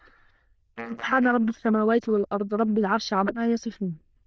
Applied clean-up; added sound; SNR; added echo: neural diffusion model UNIVERSE++.